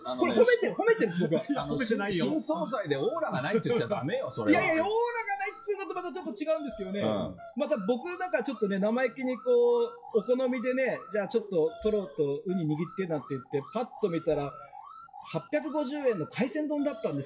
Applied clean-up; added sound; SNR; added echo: classical method WPE with log-MMSE.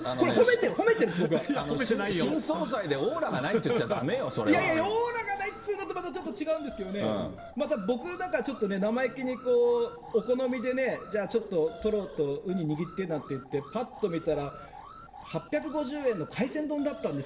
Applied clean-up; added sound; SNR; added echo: none; Alarm; 17 dB; reverberation time 2.1 s.